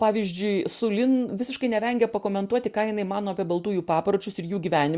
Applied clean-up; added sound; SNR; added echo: none; none; none; none.